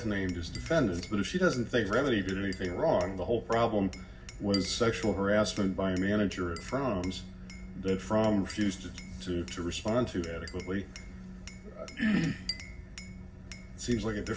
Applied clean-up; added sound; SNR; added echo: none; Glass; 19 dB; reverberation time 0.4 s.